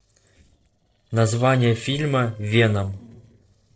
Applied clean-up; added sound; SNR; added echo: neural separator model SepFormer DNS4.